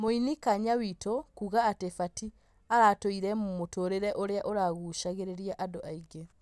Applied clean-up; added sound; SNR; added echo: none; none; none; none.